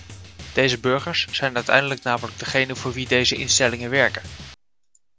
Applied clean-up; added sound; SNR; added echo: none; Drum; 17 dB; none.